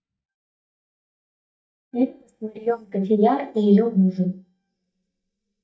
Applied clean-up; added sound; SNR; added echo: neural mask model DeepFilterNet 3.